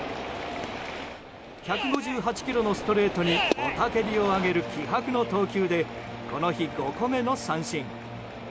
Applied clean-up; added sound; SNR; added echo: none; none; none; none.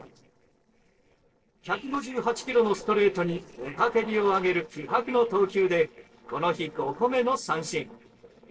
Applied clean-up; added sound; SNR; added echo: neural separator model SepFormer DNS4.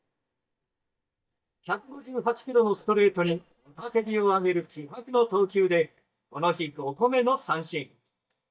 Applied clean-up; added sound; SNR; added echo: neural mask model DeepFilterNet 3.